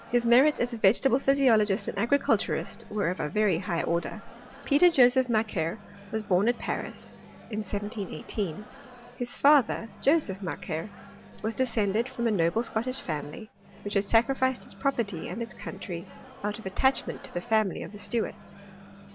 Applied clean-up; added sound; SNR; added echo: none; Microwave oven; 19 dB; none.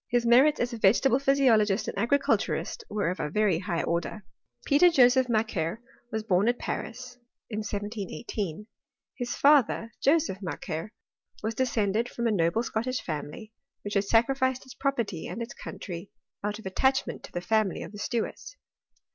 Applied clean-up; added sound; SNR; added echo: none; none; none; none.